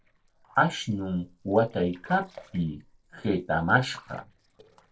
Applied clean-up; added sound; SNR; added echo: neural separator model SepFormer DNS4.